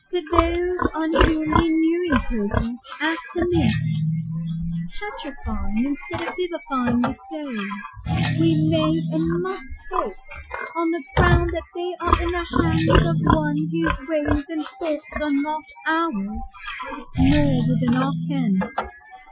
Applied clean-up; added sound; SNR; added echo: classical method Wiener filter.